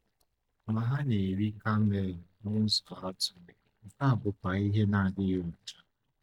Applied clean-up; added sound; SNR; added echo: neural mask model DeepFilterNet 3.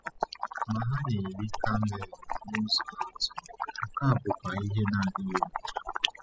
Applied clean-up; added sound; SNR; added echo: classical method spectral subtraction.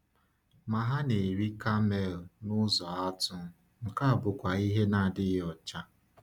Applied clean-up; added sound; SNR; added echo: none; none; none; none.